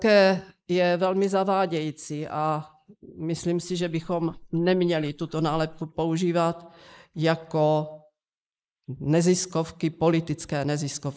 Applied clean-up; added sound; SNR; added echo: neural mask model Resemble Enhance denoiser.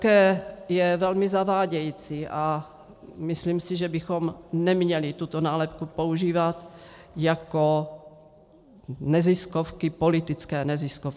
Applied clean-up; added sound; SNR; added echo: none; none; none; none.